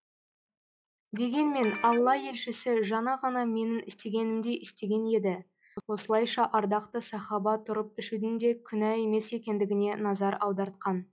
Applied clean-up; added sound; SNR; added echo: classical method log-MMSE.